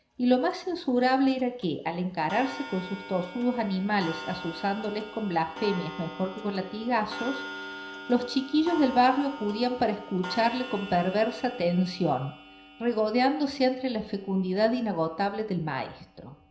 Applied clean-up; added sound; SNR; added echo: none; Clock; 15 dB; reverberation time 0.5 s.